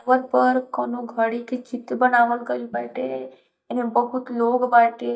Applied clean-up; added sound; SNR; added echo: neural mask model DeepFilterNet 3.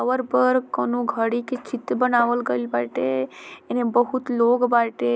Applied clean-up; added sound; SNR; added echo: none; none; none; none.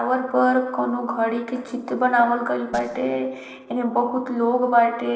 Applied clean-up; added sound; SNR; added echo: neural separator model SepFormer DNS4.